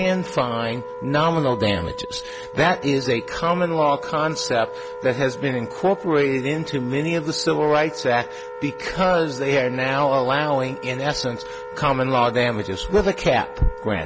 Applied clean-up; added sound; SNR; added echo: none; Wind instrument, woodwind instrument; 12 dB; none.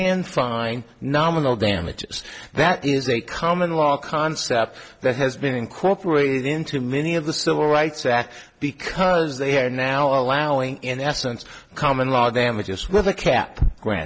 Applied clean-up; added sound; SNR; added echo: none; none; none; none.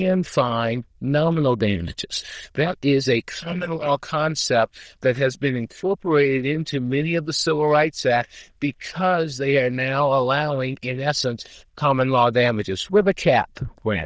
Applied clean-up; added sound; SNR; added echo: neural diffusion model UNIVERSE++.